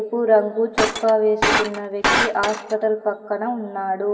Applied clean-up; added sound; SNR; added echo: none; Shatter; 1 dB; reverberation time 1.5 s.